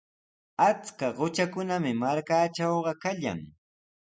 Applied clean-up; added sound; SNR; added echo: none; none; none; none.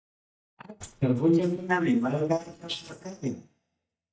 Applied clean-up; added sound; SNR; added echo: neural mask model DeepFilterNet 3.